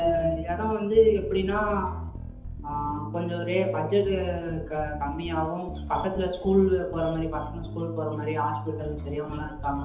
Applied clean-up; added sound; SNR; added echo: none; Bass guitar; 9 dB; reverberation time 0.8 s.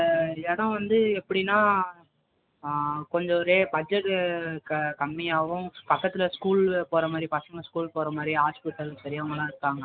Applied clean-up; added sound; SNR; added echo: none; none; none; none.